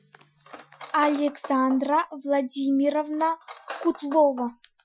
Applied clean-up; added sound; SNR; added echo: classical method Wiener filter.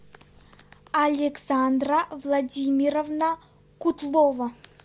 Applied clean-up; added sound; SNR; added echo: none; none; none; none.